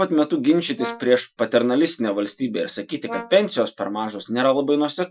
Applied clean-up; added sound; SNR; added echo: classical method Wiener filter.